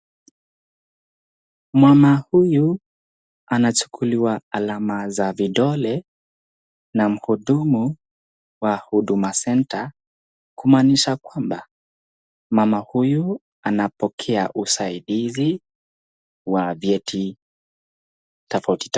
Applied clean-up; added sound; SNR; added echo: none; none; none; none.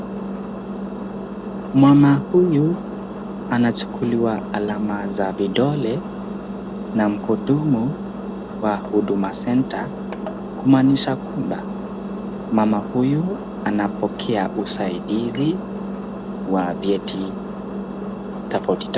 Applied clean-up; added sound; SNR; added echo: none; Engine; 7 dB; none.